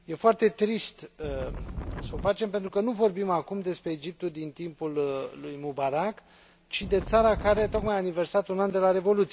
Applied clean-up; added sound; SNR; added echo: none; Wind; 8 dB; none.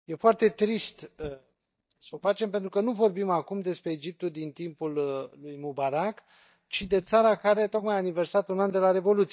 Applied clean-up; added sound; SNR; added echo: neural mask model DeepFilterNet 3.